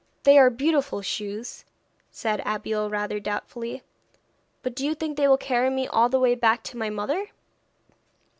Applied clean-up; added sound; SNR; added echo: none; none; none; none.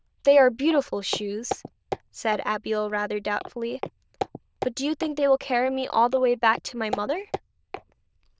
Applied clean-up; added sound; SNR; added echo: neural diffusion model UNIVERSE++.